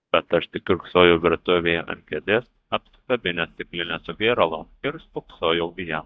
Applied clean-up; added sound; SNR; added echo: neural mask model DeepFilterNet 3.